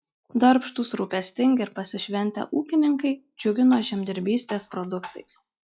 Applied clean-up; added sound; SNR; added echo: classical method log-MMSE.